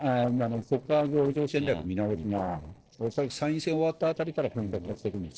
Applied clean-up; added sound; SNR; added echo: neural separator model SepFormer DNS4.